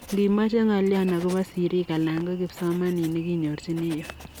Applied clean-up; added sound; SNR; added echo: none; Writing; 20 dB; none.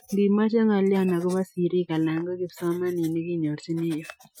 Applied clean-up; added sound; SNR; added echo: classical method Wiener filter.